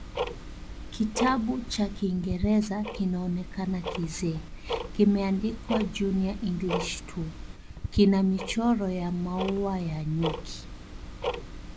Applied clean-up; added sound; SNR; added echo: none; Tick-tock; 8 dB; none.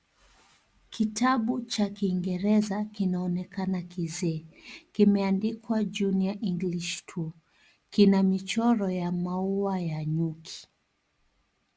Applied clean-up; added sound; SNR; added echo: none; none; none; none.